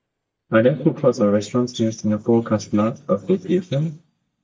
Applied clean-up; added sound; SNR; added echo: neural mask model DeepFilterNet 3.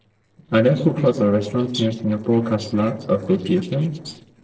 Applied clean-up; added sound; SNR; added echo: neural separator model SepFormer DNS4.